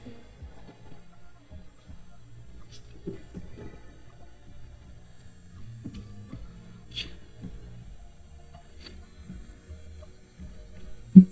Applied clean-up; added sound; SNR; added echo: neural mask model DeepFilterNet 3.